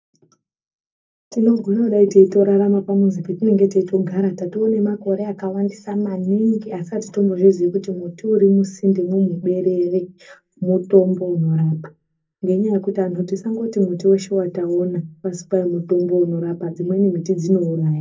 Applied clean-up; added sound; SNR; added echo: none; none; none; reverberation time 0.4 s.